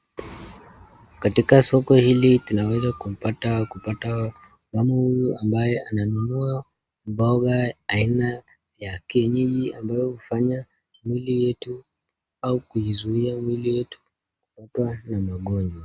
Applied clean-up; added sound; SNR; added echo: none; none; none; none.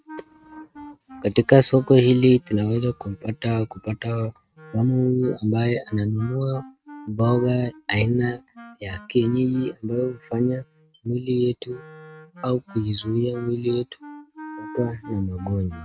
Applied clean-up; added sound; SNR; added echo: neural mask model RNNoise.